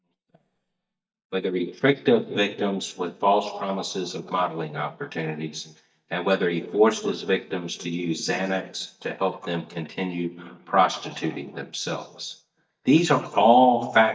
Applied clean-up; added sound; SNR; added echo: neural mask model DeepFilterNet 3.